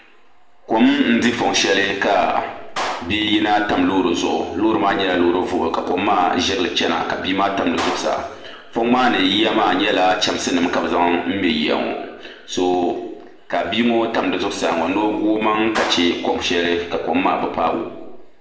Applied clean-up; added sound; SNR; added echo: none; Clapping; 13 dB; reverberation time 0.9 s.